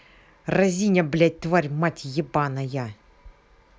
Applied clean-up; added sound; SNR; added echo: none; none; none; none.